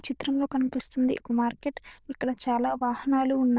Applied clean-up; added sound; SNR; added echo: neural diffusion model UNIVERSE++.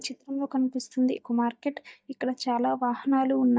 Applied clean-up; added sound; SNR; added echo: neural mask model DeepFilterNet 3.